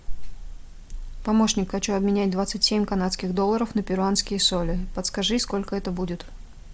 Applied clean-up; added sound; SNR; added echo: none; none; none; none.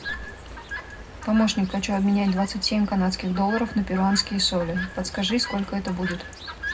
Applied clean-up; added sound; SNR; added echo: none; Chirp, tweet; 13 dB; reverberation time 0.3 s.